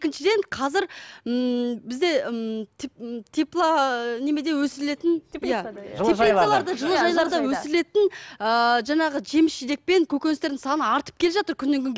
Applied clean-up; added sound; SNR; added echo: none; none; none; none.